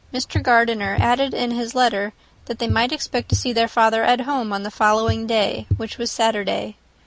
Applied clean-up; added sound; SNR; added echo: none; Walk, footsteps / Bird vocalization, bird call, bird song; 9 dB; none.